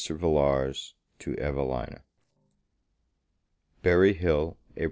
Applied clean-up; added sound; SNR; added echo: neural separator model SepFormer DNS4.